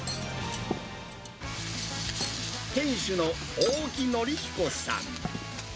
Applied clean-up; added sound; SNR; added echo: none; Cutlery, silverware; 10 dB; none.